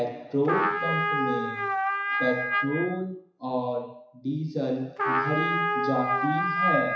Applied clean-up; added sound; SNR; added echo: classical method WPE with log-MMSE.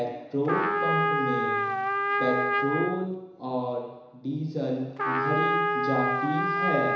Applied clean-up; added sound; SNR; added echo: none; Trumpet; -2 dB; reverberation time 1.0 s.